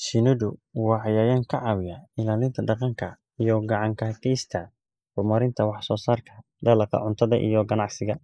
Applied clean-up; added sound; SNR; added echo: neural mask model Resemble Enhance denoiser.